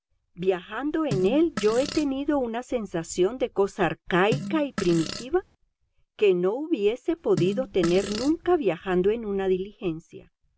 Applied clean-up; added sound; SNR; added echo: none; Fart; 9 dB; none.